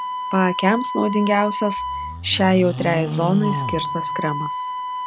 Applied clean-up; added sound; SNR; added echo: none; Wind instrument, woodwind instrument + Livestock, farm animals, working animals; 5 dB; none.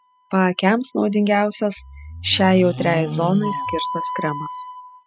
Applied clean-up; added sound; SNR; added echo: classical method spectral subtraction.